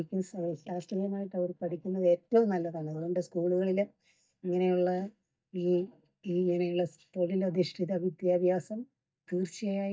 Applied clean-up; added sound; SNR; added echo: neural mask model DeepFilterNet 3.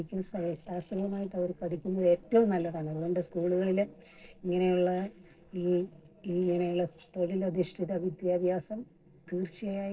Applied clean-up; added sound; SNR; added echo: neural separator model SepFormer DNS4.